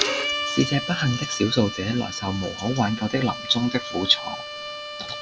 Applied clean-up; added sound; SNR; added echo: none; Bowed string instrument; 7 dB; none.